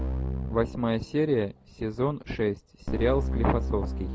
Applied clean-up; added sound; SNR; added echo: none; Keyboard (musical); 4 dB; none.